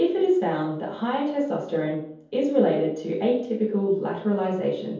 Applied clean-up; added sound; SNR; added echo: none; none; none; reverberation time 0.7 s.